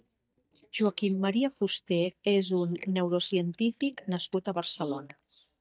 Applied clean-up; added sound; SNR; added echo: neural mask model DeepFilterNet 3.